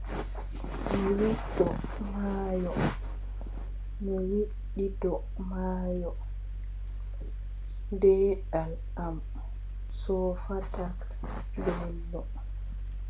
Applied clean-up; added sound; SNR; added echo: none; Mechanical fan; 3 dB; reverberation time 0.3 s.